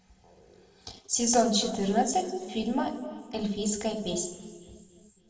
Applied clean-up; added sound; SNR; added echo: none; none; none; reverberation time 2.0 s.